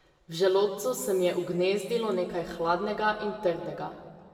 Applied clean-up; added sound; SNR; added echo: none; none; none; reverberation time 1.9 s.